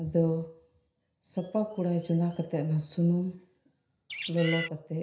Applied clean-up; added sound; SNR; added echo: none; Bird; 5 dB; reverberation time 0.5 s.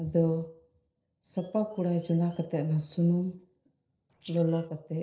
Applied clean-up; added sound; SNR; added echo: neural separator model SepFormer DNS4.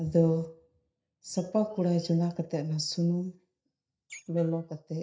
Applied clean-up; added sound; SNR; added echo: neural mask model DeepFilterNet 3.